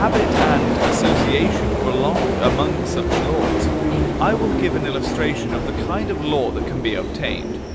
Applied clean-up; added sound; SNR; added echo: none; Subway, metro, underground; -4 dB; none.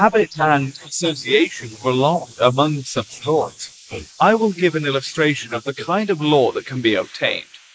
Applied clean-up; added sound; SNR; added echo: neural mask model Resemble Enhance denoiser.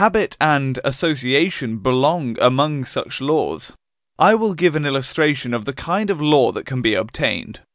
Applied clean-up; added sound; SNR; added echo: none; none; none; none.